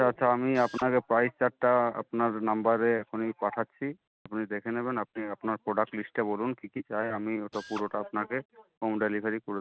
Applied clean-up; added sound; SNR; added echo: none; Drill; 17 dB; none.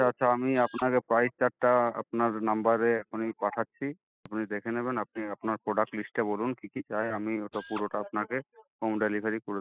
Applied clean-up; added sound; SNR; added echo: classical method spectral subtraction.